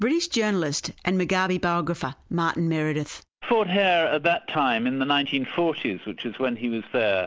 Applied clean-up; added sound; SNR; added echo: none; none; none; none.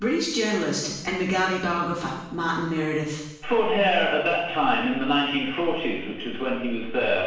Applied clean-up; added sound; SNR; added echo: none; none; none; reverberation time 0.9 s.